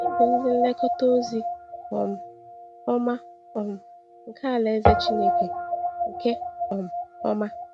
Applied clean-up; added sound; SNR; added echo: none; Guitar; 0 dB; none.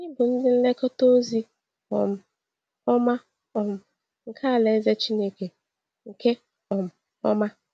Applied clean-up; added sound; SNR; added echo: none; none; none; none.